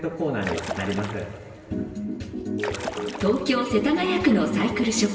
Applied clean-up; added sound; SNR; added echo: none; Splash, splatter; 10 dB; reverberation time 1.3 s.